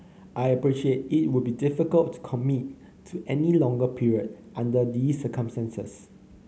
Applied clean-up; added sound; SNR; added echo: none; none; none; none.